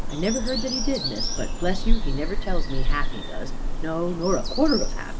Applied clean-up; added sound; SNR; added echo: none; Bird vocalization, bird call, bird song; -5 dB; none.